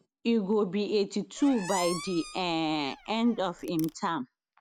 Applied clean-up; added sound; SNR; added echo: none; Squeak; 13 dB; none.